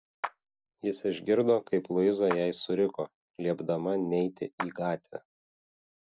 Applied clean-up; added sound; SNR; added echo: none; Clapping; 14 dB; none.